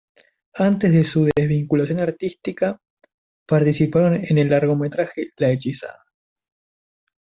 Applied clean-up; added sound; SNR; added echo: none; none; none; none.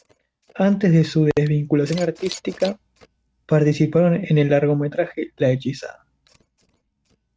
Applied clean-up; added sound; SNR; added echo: neural mask model RNNoise.